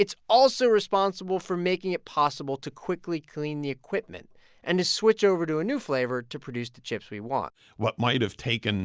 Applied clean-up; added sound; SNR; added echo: none; none; none; none.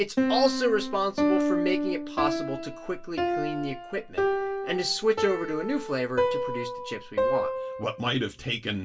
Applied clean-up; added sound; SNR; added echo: none; Piano; 0 dB; reverberation time 0.2 s.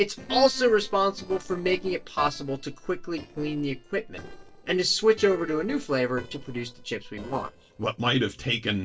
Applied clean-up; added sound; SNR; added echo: neural separator model SepFormer DNS4.